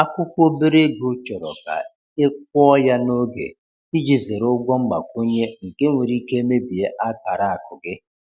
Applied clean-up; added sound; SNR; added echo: none; none; none; none.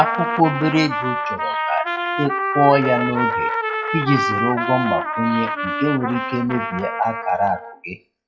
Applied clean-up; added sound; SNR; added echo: classical method WPE with log-MMSE.